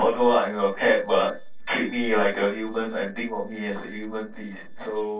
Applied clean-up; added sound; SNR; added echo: neural separator model SepFormer DNS4.